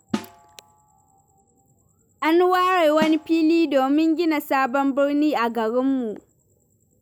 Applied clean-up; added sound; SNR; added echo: none; Snare drum; 15 dB; none.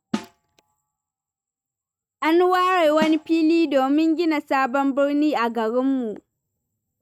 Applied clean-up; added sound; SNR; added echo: neural mask model RNNoise.